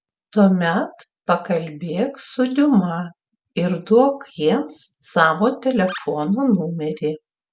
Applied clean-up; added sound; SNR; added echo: none; Animal; 18 dB; none.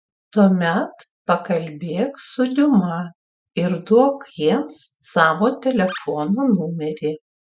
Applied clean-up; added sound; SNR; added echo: classical method Wiener filter.